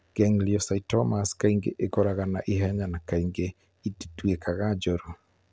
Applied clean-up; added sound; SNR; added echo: none; none; none; none.